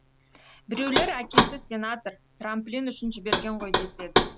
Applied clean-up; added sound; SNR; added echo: none; Knock; -4 dB; none.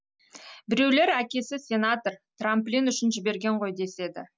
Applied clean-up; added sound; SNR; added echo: none; none; none; none.